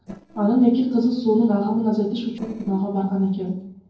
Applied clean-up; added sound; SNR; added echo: neural separator model SepFormer DNS4.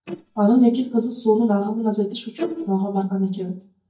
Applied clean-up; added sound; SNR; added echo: neural mask model DeepFilterNet 3.